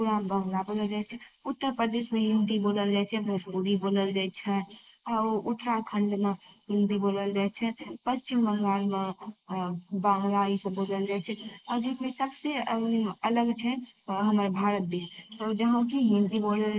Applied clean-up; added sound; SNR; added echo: neural mask model Resemble Enhance denoiser.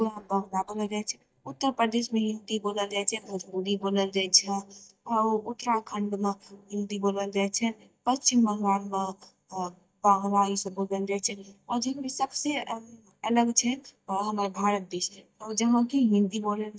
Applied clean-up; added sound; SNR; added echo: neural mask model DeepFilterNet 3.